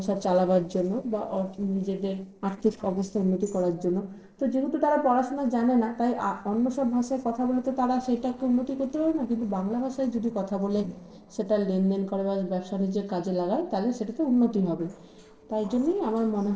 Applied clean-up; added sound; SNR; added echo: neural separator model SepFormer DNS4.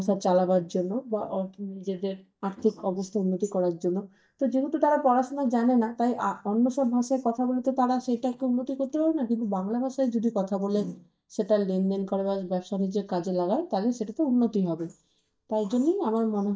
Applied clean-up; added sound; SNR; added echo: neural mask model DeepFilterNet 3.